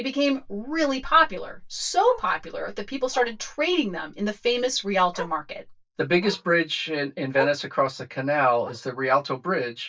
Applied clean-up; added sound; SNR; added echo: neural mask model DeepFilterNet 3.